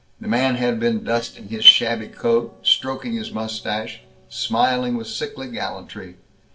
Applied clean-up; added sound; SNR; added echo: neural separator model SepFormer DNS4.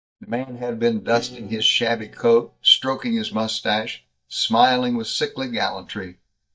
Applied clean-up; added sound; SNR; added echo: neural mask model DeepFilterNet 3.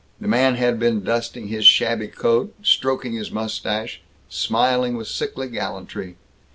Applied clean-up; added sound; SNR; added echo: none; none; none; none.